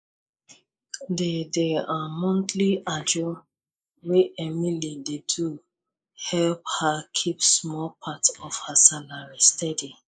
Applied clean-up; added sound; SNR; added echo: neural mask model Resemble Enhance denoiser.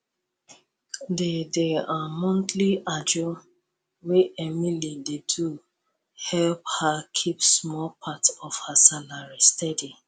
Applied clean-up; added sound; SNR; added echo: none; none; none; none.